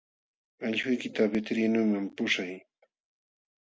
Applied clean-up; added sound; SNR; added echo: none; none; none; none.